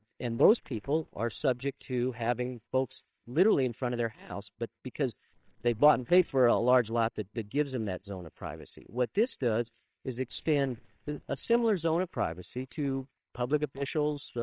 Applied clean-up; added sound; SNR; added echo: neural separator model SepFormer WHAMR!.